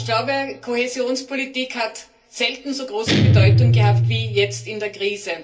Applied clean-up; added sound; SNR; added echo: none; Guitar; -4 dB; reverberation time 0.3 s.